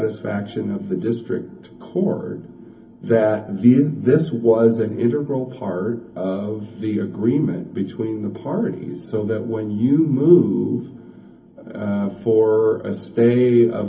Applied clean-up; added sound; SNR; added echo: none; none; none; reverberation time 0.3 s.